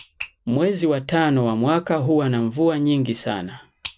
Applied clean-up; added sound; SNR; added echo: none; none; none; none.